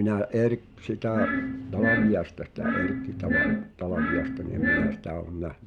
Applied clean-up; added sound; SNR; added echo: none; Glass; -2 dB; none.